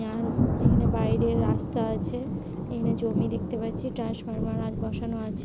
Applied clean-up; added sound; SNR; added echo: none; Thunder; -4 dB; none.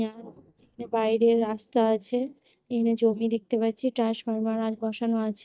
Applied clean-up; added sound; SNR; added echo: neural mask model DeepFilterNet 3.